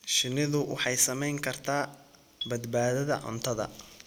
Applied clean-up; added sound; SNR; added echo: none; Marimba, xylophone; 17 dB; none.